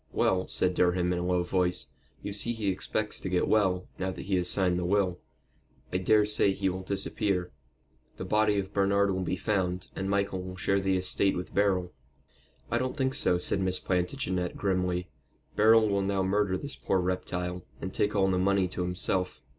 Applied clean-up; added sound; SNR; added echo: none; none; none; none.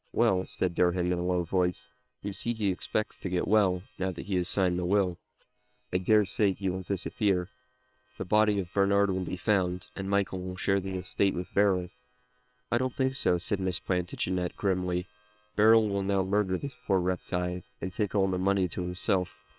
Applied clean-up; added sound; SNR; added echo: neural separator model SepFormer WHAM!.